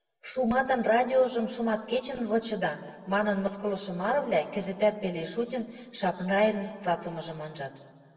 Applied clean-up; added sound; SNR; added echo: none; none; none; reverberation time 1.6 s.